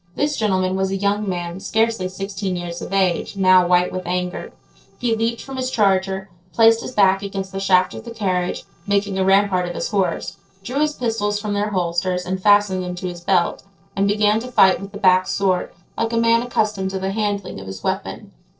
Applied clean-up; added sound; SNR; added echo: neural separator model SepFormer DNS4.